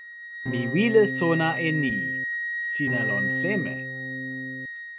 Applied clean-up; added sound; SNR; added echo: none; Electric guitar / Strum + Wind instrument, woodwind instrument; 2 dB; none.